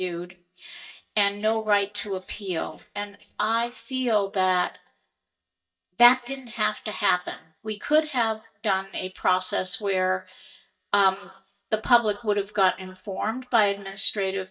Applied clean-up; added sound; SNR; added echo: neural mask model DeepFilterNet 3.